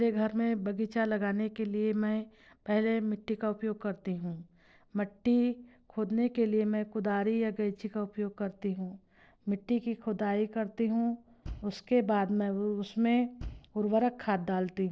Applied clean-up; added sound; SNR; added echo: neural separator model SepFormer DNS4.